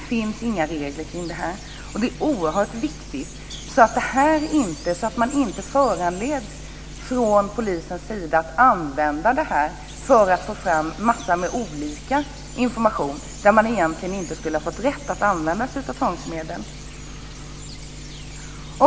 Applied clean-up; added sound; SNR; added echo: none; Chirp, tweet; 19 dB; none.